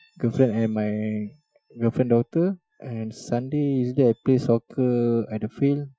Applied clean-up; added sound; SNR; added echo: classical method Wiener filter.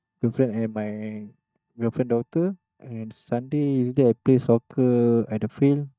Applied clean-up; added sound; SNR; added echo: neural mask model DeepFilterNet 3.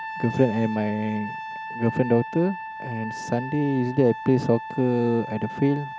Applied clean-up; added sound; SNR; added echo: none; Trumpet; 11 dB; none.